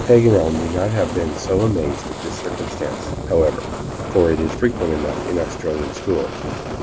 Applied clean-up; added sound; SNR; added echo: none; Fire; 7 dB; none.